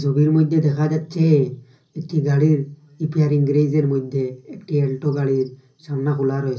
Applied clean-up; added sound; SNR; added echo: none; none; none; reverberation time 0.5 s.